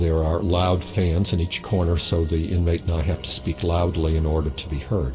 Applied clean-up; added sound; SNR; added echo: none; none; none; reverberation time 1.3 s.